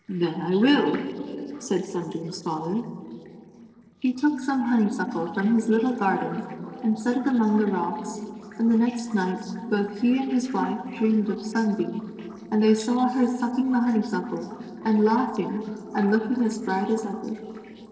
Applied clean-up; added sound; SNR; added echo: neural separator model SepFormer DNS4.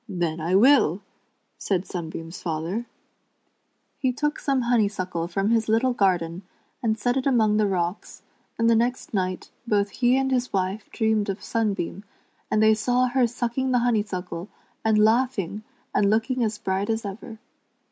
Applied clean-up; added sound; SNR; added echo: none; none; none; none.